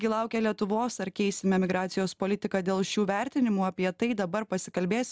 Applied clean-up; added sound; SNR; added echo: none; none; none; none.